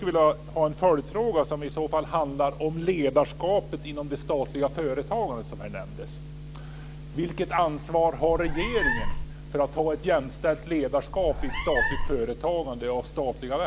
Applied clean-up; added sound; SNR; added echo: none; Meow; 2 dB; none.